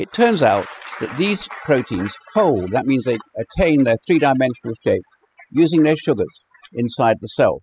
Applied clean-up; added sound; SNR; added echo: classical method spectral subtraction.